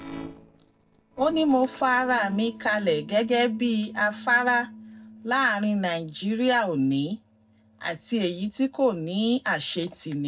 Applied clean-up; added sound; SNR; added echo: neural separator model SepFormer DNS4.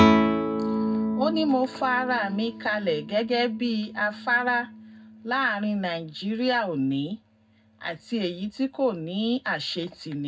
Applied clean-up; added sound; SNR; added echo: none; Guitar; 2 dB; reverberation time 0.3 s.